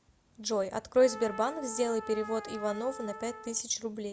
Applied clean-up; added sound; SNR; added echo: none; Trumpet; 14 dB; none.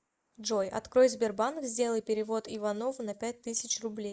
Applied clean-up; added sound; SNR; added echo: neural mask model Resemble Enhance denoiser.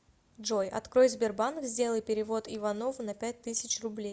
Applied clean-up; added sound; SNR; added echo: none; none; none; none.